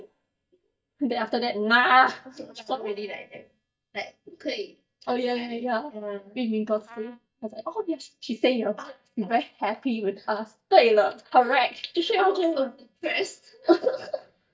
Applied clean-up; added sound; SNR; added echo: neural mask model DeepFilterNet 3.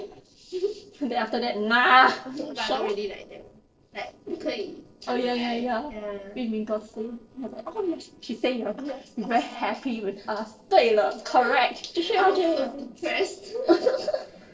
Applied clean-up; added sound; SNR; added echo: neural separator model SepFormer DNS4.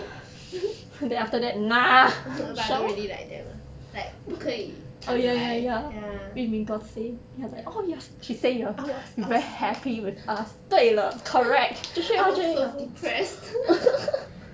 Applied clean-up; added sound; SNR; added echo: none; none; none; none.